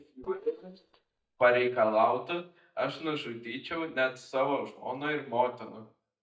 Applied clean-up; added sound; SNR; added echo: neural mask model DeepFilterNet 3.